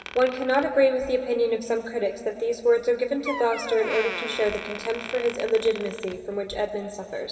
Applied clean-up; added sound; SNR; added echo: none; Door; 13 dB; reverberation time 2.8 s.